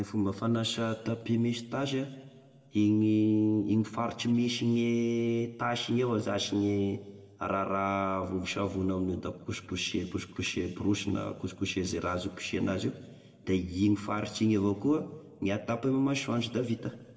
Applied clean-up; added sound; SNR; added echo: none; none; none; reverberation time 1.3 s.